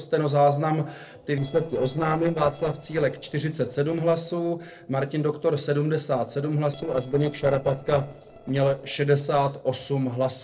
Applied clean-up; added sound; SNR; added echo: neural separator model SepFormer DNS4.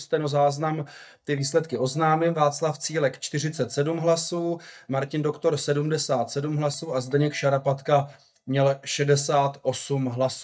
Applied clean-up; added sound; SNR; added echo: neural mask model DeepFilterNet 3.